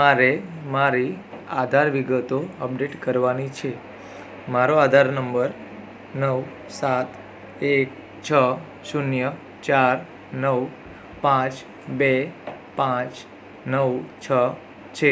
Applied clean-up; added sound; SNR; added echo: none; none; none; none.